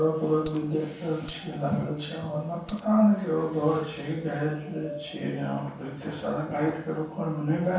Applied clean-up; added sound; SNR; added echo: none; Coin (dropping); 14 dB; reverberation time 0.7 s.